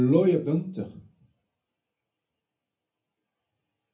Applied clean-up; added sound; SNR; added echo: none; none; none; reverberation time 0.3 s.